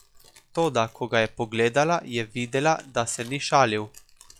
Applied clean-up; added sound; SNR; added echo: classical method log-MMSE.